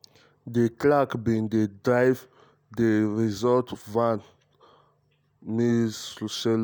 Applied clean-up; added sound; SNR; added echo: none; none; none; none.